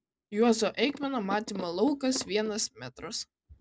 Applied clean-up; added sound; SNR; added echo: none; none; none; none.